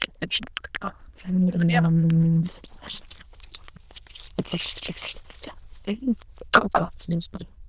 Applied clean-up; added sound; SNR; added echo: neural diffusion model UNIVERSE++.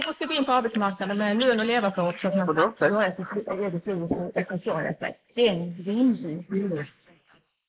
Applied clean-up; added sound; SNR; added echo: neural mask model Resemble Enhance denoiser.